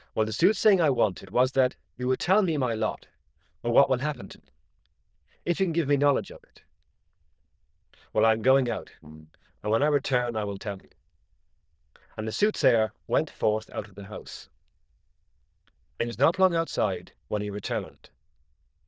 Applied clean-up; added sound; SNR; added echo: neural diffusion model UNIVERSE++.